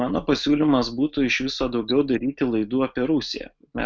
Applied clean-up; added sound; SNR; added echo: none; none; none; none.